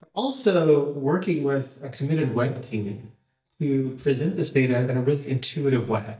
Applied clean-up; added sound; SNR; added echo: neural mask model DeepFilterNet 3.